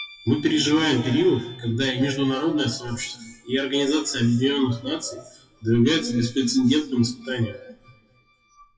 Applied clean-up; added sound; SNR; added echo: classical method WPE with log-MMSE.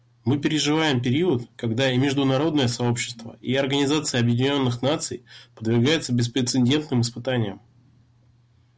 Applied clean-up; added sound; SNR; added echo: none; none; none; none.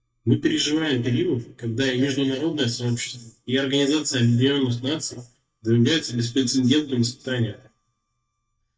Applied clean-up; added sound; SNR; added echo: neural mask model DeepFilterNet 3.